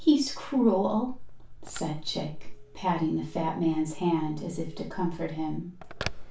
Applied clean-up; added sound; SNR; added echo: none; Telephone; 18 dB; reverberation time 0.3 s.